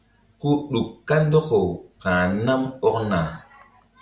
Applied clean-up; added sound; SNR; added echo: none; none; none; none.